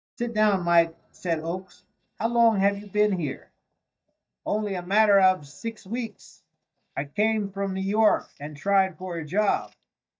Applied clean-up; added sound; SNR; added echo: neural mask model DeepFilterNet 3.